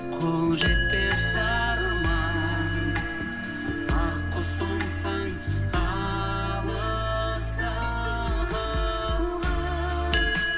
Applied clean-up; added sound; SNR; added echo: none; Chime; -2 dB; reverberation time 1.1 s.